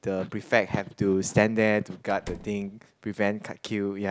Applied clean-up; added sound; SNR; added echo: none; Slam; 16 dB; none.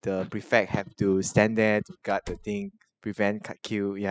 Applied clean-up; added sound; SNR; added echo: classical method spectral subtraction.